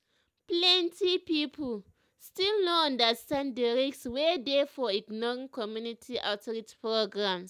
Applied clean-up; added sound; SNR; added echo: none; none; none; none.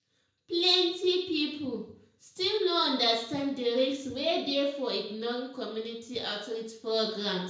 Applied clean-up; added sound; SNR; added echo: none; none; none; reverberation time 0.5 s.